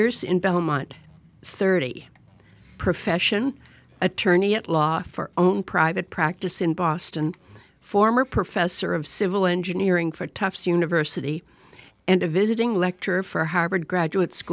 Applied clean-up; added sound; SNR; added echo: none; none; none; none.